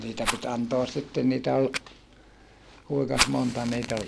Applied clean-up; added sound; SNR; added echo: none; Fire + Rattle; 6 dB; none.